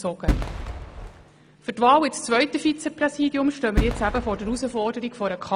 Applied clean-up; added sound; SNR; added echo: none; Fireworks; 4 dB; none.